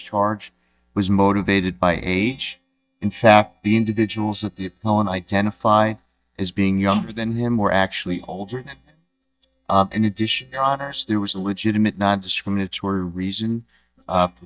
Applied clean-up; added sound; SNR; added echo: neural mask model DeepFilterNet 3.